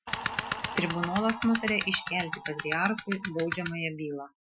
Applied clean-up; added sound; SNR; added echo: classical method Wiener filter.